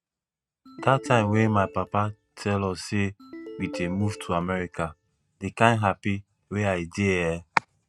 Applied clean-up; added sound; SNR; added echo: neural mask model RNNoise.